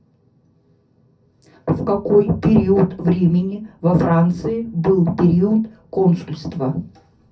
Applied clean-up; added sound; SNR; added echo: none; none; none; reverberation time 0.3 s.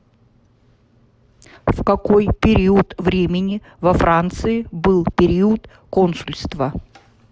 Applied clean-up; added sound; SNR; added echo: none; none; none; none.